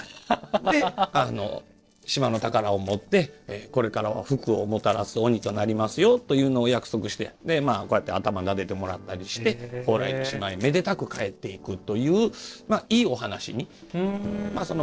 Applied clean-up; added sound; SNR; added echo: neural separator model SepFormer DNS4.